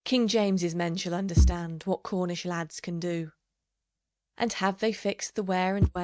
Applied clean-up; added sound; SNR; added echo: neural mask model RNNoise.